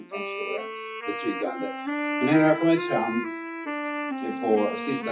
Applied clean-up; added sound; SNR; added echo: classical method WPE with log-MMSE.